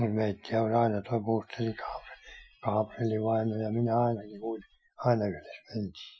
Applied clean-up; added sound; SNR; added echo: classical method Wiener filter.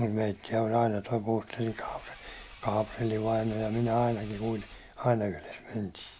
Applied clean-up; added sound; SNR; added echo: none; Engine / Car; 19 dB; none.